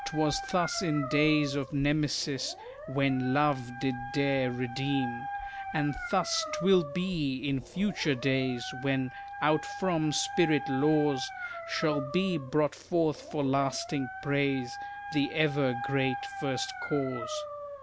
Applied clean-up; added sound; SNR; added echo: none; Dog; 10 dB; none.